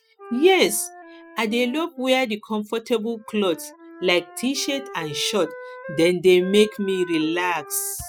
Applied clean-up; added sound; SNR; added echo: classical method spectral subtraction.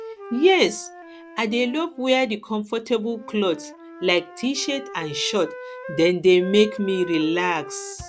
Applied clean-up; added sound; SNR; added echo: none; Wind instrument, woodwind instrument; 16 dB; none.